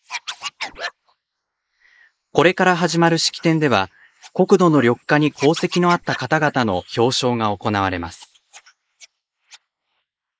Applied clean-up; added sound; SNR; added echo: neural mask model Resemble Enhance denoiser.